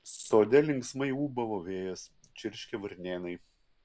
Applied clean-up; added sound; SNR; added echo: neural separator model SepFormer DNS4.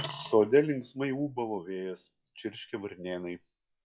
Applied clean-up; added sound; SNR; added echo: classical method log-MMSE.